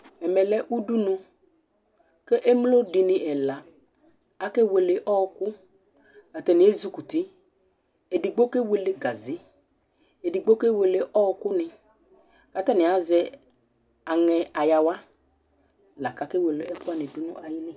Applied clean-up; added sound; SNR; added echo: none; none; none; none.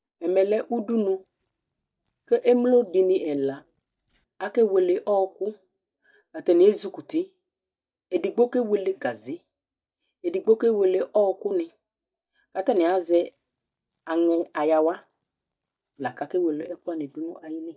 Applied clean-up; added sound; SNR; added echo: neural mask model DeepFilterNet 3.